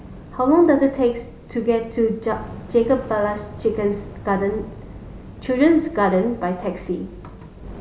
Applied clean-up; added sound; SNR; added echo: none; Fire; 18 dB; none.